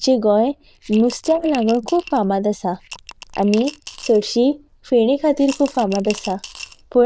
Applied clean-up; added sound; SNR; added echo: neural diffusion model UNIVERSE++.